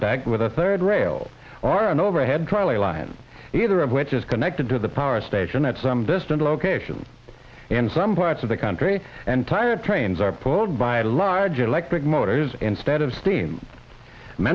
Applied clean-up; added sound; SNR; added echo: none; none; none; none.